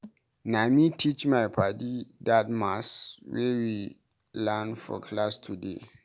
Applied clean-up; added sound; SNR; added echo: none; none; none; none.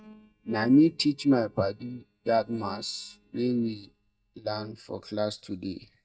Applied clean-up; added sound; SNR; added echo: neural mask model DeepFilterNet 3.